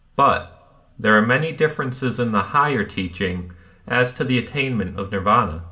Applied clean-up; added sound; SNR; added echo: none; none; none; reverberation time 0.4 s.